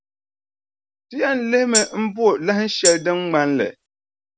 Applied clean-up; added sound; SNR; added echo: none; Tambourine; 4 dB; none.